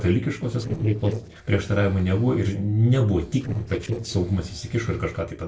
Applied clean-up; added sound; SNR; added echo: neural separator model SepFormer DNS4.